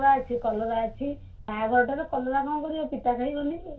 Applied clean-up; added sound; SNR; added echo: none; Ocean; 18 dB; reverberation time 0.2 s.